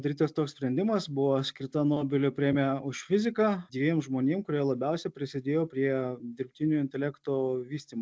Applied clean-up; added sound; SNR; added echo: none; none; none; none.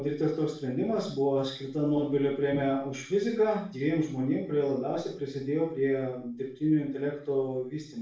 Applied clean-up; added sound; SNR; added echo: none; none; none; reverberation time 0.4 s.